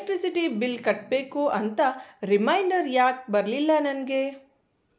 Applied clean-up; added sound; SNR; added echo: none; none; none; none.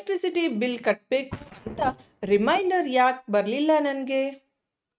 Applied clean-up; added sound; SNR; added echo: neural mask model RNNoise.